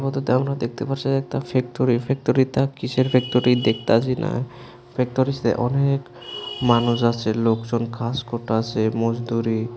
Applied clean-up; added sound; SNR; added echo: none; none; none; none.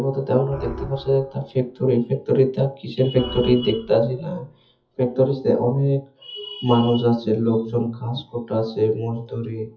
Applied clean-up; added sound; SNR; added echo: classical method WPE with log-MMSE.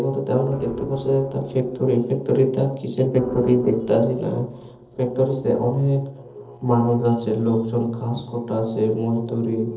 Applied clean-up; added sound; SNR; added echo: neural separator model SepFormer DNS4.